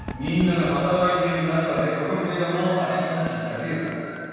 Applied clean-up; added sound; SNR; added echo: none; Crowd / Fireworks; 16 dB; reverberation time 2.2 s.